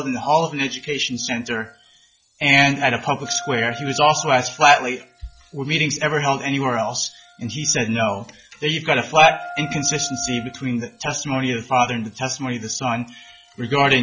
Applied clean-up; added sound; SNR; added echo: classical method log-MMSE.